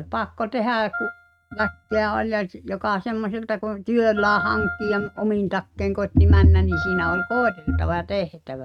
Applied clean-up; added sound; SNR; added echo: neural mask model RNNoise.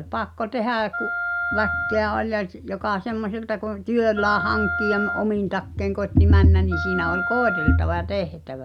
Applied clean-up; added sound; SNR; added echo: none; Wind instrument, woodwind instrument; 6 dB; none.